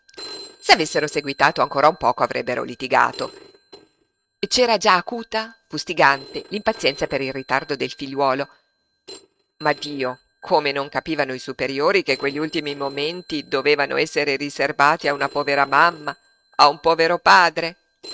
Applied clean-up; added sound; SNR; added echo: neural mask model RNNoise.